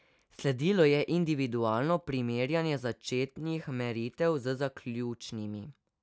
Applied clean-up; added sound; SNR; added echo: none; none; none; none.